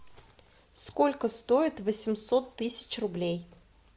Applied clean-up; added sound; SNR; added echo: none; none; none; none.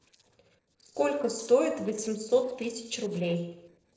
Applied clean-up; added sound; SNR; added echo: neural separator model SepFormer DNS4.